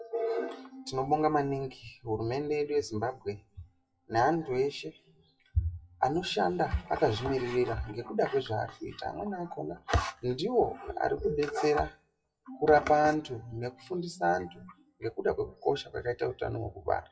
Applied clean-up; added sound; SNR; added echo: classical method WPE with log-MMSE.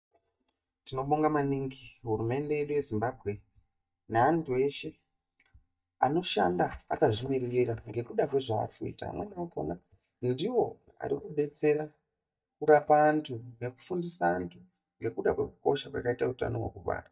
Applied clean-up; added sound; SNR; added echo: neural mask model DeepFilterNet 3.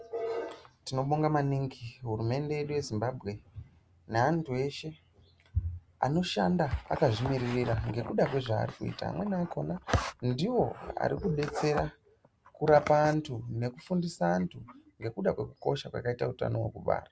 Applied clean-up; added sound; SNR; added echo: none; none; none; none.